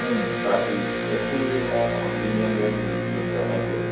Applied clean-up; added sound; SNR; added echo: none; Electric guitar; 0 dB; reverberation time 0.6 s.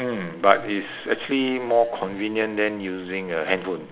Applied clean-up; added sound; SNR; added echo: none; none; none; none.